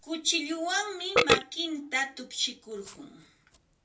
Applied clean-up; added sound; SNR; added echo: none; Burping, eructation; 0 dB; reverberation time 0.2 s.